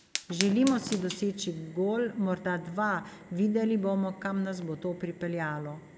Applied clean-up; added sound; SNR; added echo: none; Fire; 13 dB; none.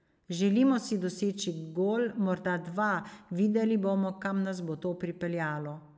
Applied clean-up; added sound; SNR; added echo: none; none; none; none.